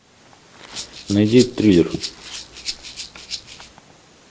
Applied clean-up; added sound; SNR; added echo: none; Rattle (instrument); 13 dB; none.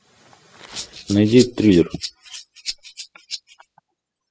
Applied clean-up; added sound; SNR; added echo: classical method spectral subtraction.